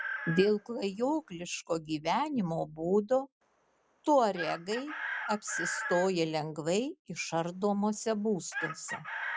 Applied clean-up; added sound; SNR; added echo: none; Chicken, rooster; 10 dB; none.